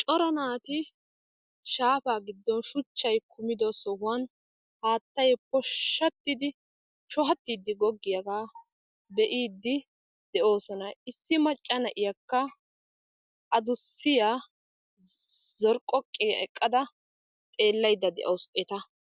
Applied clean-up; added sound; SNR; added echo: none; none; none; none.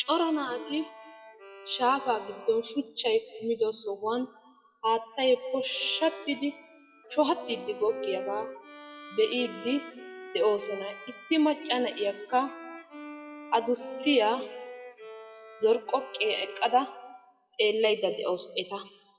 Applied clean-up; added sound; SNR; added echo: classical method WPE with log-MMSE.